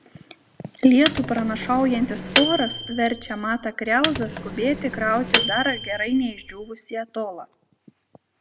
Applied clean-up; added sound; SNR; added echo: none; Microwave oven; 5 dB; none.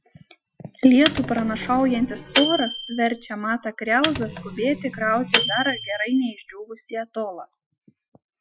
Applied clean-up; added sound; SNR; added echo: classical method Wiener filter.